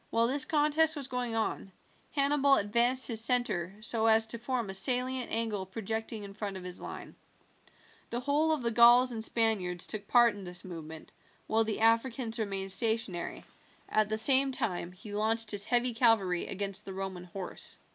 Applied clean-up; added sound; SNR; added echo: none; none; none; none.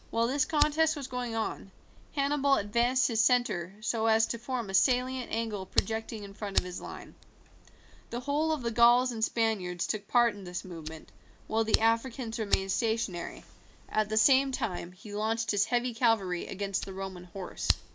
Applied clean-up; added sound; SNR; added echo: none; Fire; 10 dB; none.